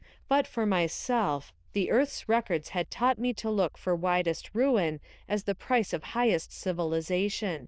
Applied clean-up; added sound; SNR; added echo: neural diffusion model UNIVERSE++.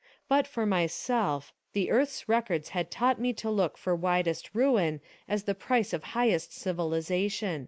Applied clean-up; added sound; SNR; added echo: neural mask model Resemble Enhance denoiser.